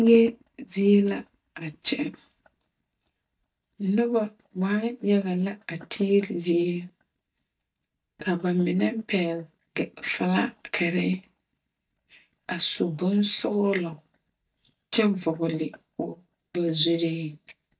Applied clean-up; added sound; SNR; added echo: neural mask model DeepFilterNet 3.